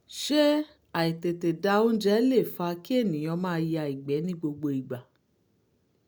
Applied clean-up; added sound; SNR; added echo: none; none; none; none.